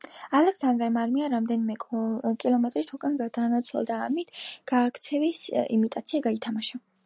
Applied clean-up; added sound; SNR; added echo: none; none; none; none.